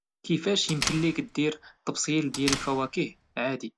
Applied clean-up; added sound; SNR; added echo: none; Door; 8 dB; none.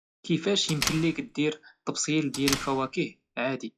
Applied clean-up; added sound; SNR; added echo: classical method log-MMSE.